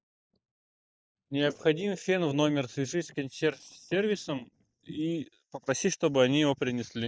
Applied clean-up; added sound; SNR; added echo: neural mask model DeepFilterNet 3.